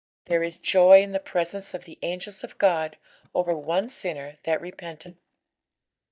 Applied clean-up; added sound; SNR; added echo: neural mask model DeepFilterNet 3.